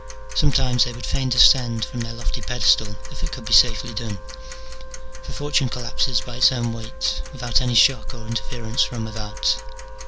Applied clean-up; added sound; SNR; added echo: none; Wind instrument, woodwind instrument + Tick-tock; 19 dB; none.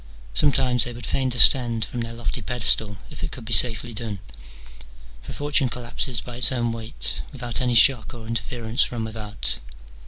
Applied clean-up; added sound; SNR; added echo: none; none; none; none.